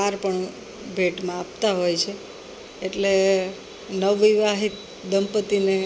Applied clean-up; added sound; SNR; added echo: none; none; none; none.